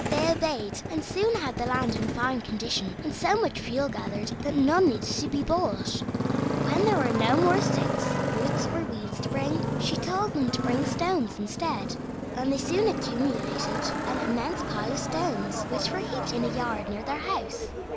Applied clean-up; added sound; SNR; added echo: none; Motorcycle; 1 dB; none.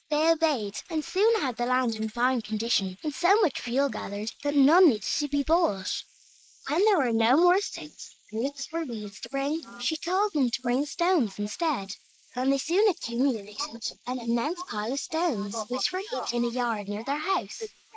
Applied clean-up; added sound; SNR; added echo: neural mask model Resemble Enhance denoiser.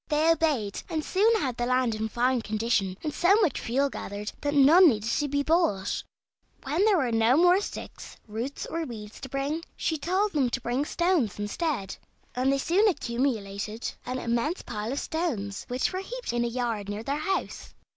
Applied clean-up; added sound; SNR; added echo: none; none; none; none.